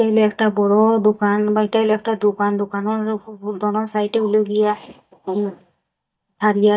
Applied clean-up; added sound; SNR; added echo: neural mask model DeepFilterNet 3.